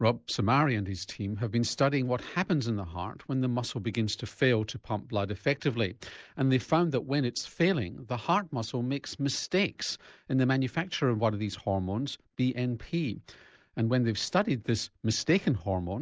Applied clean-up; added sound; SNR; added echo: none; none; none; none.